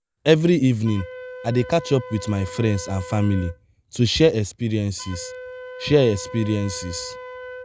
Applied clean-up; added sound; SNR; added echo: none; Wind instrument, woodwind instrument; 16 dB; none.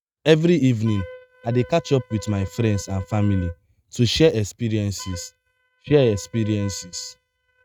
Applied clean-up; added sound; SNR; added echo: neural mask model RNNoise.